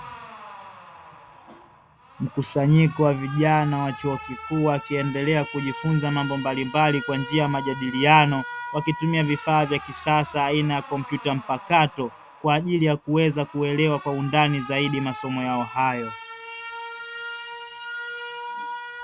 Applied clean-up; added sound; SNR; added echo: none; Alarm; 13 dB; none.